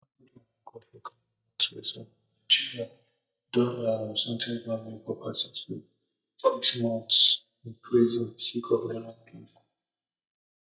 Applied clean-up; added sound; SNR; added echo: neural mask model DeepFilterNet 3.